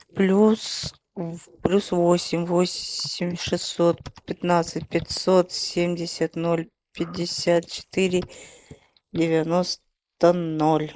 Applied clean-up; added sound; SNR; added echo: neural mask model Resemble Enhance denoiser.